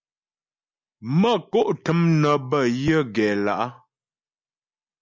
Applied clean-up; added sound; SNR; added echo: none; none; none; none.